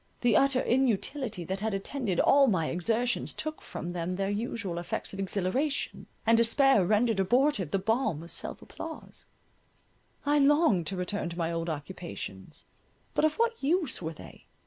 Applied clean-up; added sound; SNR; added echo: none; none; none; none.